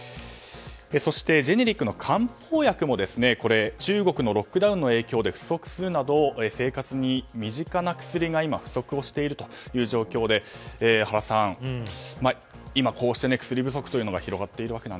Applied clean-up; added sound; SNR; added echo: none; none; none; none.